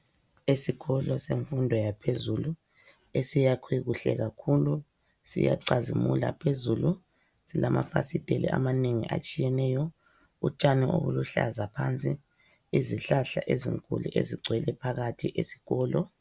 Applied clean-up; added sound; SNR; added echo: none; none; none; none.